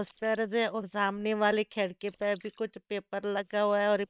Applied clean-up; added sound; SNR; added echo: neural separator model SepFormer WHAM!.